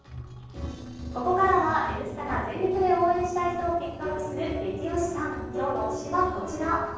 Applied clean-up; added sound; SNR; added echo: neural separator model SepFormer DNS4.